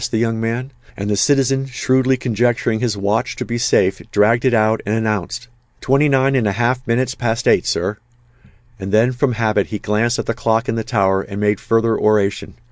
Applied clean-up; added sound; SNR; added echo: none; none; none; none.